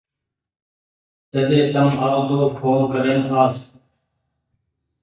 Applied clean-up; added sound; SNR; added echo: neural mask model DeepFilterNet 3.